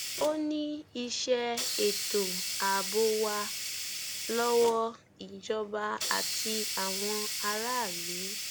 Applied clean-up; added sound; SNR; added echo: none; Hiss; 4 dB; none.